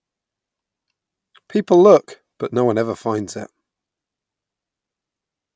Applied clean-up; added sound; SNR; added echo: none; none; none; none.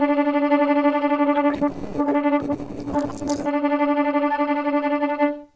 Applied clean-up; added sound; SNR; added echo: neural separator model SepFormer DNS4.